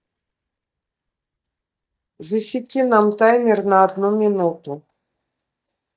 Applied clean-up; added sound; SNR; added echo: neural mask model DeepFilterNet 3.